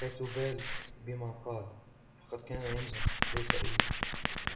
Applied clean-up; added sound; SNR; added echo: none; Writing; -5 dB; reverberation time 1.0 s.